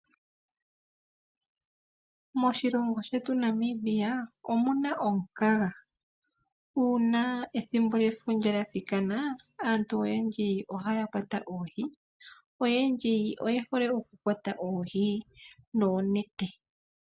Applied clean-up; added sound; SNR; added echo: none; none; none; none.